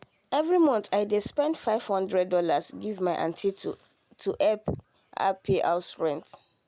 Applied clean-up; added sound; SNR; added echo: none; none; none; none.